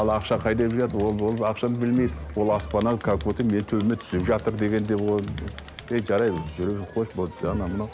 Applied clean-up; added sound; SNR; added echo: none; Crowd; 12 dB; none.